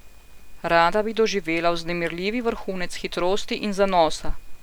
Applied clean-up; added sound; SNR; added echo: none; none; none; none.